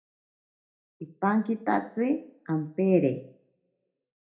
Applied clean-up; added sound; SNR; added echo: none; none; none; reverberation time 0.4 s.